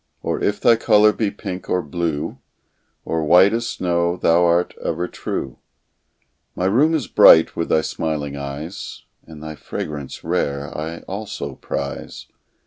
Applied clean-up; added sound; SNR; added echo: none; none; none; none.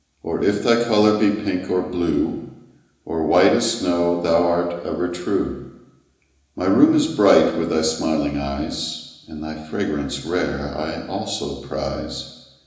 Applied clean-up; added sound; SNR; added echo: none; none; none; reverberation time 1.0 s.